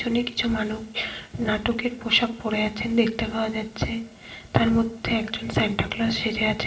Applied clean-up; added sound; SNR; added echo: none; none; none; reverberation time 0.7 s.